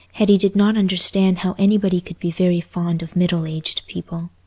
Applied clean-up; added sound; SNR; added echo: none; none; none; none.